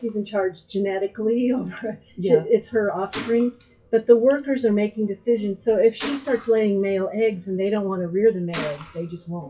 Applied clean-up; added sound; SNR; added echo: classical method WPE with log-MMSE.